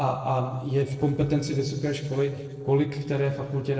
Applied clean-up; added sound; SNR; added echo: neural separator model SepFormer DNS4.